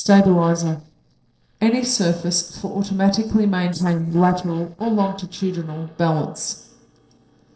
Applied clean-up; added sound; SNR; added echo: neural separator model SepFormer DNS4.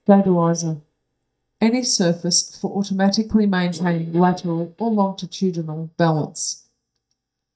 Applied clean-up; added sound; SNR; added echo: neural mask model DeepFilterNet 3.